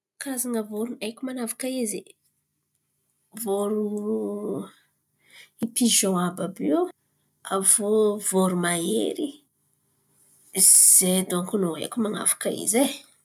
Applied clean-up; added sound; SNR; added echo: none; none; none; none.